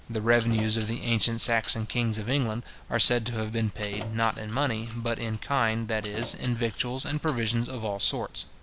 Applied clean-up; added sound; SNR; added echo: none; Keys jangling; 17 dB; none.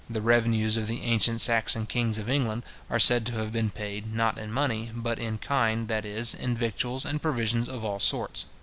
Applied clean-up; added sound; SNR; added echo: none; none; none; none.